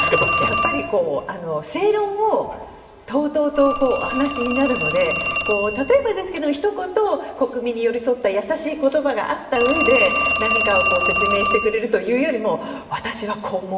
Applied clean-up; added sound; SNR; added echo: none; Telephone; 5 dB; reverberation time 2.7 s.